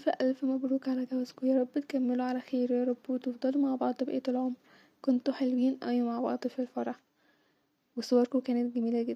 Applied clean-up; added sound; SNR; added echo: none; none; none; none.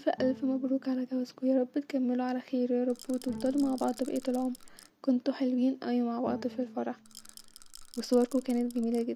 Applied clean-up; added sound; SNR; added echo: none; Rattle / Rattle (instrument) + Bowed string instrument; 18 dB; none.